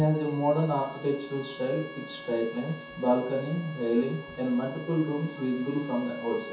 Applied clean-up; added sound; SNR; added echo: none; Bowed string instrument; 16 dB; reverberation time 0.6 s.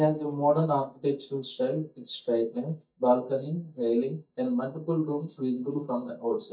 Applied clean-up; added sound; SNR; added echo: neural mask model DeepFilterNet 3.